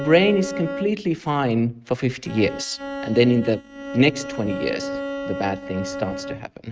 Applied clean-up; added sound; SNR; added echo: neural mask model RNNoise.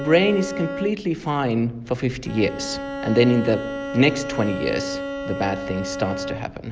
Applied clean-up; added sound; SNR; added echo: none; Bowed string instrument; 8 dB; none.